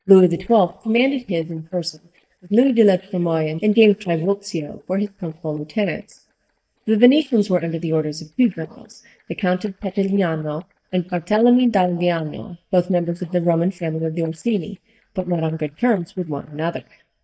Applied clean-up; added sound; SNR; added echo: neural mask model DeepFilterNet 3.